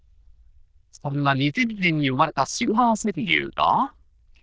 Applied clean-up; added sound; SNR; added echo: neural diffusion model UNIVERSE++.